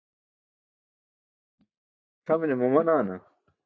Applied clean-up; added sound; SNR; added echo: neural mask model DeepFilterNet 3.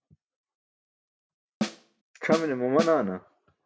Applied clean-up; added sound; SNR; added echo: none; Snare drum; 3 dB; none.